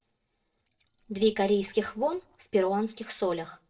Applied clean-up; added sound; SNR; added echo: neural separator model SepFormer DNS4.